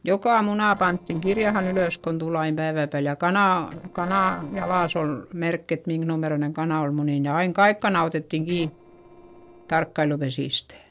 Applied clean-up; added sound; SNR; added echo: neural separator model SepFormer DNS4.